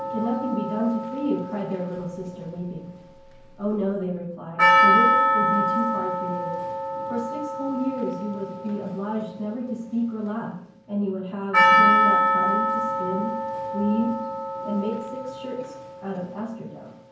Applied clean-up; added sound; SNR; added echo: none; Percussion; -4 dB; reverberation time 0.9 s.